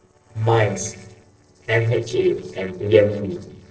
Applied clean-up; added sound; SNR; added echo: neural separator model SepFormer DNS4.